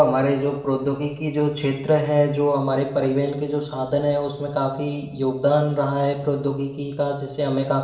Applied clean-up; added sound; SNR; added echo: none; none; none; reverberation time 0.8 s.